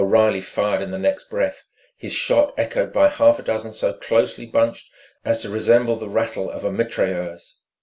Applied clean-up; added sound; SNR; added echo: none; none; none; none.